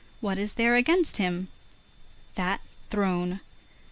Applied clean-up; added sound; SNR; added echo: none; none; none; none.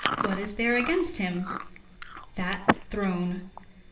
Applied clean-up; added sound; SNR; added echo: none; Chewing, mastication; 3 dB; reverberation time 1.3 s.